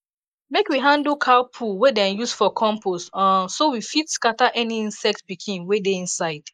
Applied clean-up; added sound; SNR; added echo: neural mask model Resemble Enhance denoiser.